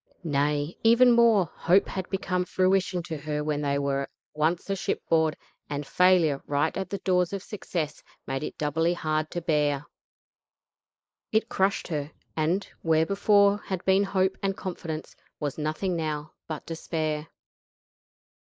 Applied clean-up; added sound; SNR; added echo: neural mask model Resemble Enhance denoiser.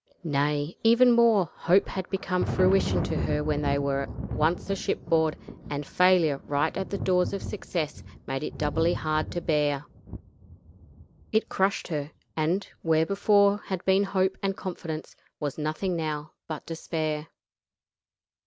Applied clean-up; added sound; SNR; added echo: none; Thunder; 10 dB; none.